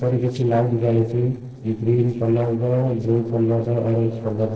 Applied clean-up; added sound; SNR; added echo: neural separator model SepFormer DNS4.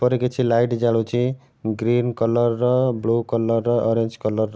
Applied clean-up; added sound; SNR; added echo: none; none; none; none.